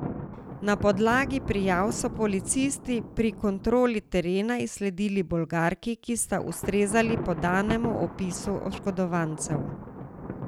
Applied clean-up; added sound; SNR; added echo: none; Thunder; 10 dB; none.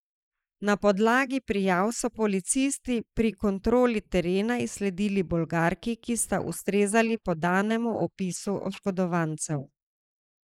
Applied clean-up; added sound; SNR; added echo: neural mask model Resemble Enhance denoiser.